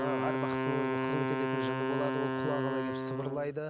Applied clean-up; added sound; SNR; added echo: none; Wind instrument, woodwind instrument; -4 dB; none.